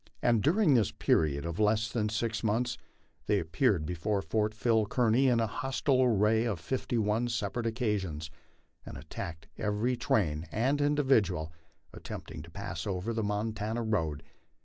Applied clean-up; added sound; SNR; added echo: none; none; none; none.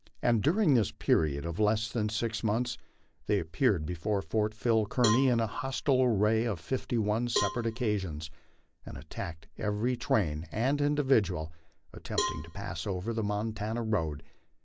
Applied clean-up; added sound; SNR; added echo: none; Cowbell; 10 dB; none.